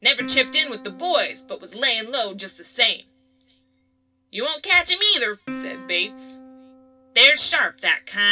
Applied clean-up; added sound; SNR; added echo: none; Plucked string instrument; 20 dB; reverberation time 0.4 s.